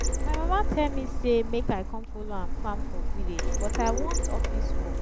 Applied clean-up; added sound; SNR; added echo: none; Printer; -5 dB; none.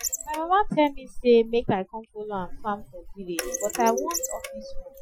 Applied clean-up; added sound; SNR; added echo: classical method Wiener filter.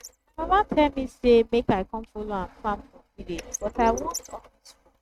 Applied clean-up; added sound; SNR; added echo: neural mask model RNNoise.